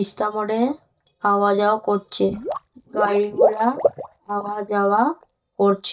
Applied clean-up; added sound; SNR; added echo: neural mask model DeepFilterNet 3.